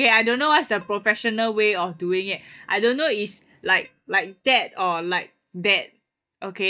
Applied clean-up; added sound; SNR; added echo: neural mask model DeepFilterNet 3.